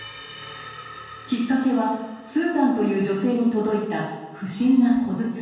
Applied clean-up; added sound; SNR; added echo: none; none; none; reverberation time 1.2 s.